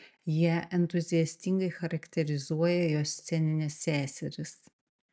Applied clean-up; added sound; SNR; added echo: none; none; none; none.